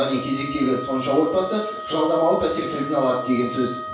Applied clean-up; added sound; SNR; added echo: none; Wind instrument, woodwind instrument; 10 dB; reverberation time 0.7 s.